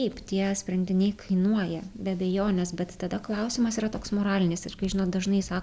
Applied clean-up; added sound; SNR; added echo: none; none; none; none.